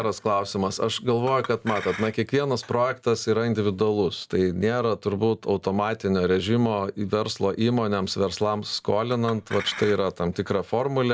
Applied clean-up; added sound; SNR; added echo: none; Chink, clink; 16 dB; none.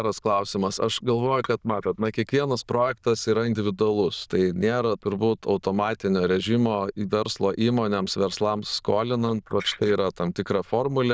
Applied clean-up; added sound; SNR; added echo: neural diffusion model UNIVERSE++.